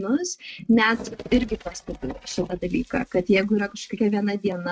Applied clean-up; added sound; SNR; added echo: neural mask model RNNoise.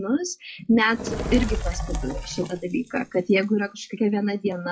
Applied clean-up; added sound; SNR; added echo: classical method log-MMSE.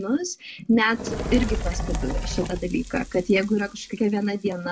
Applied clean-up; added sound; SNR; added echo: none; Fire; 7 dB; none.